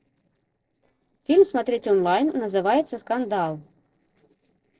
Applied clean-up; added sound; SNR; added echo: neural separator model SepFormer DNS4.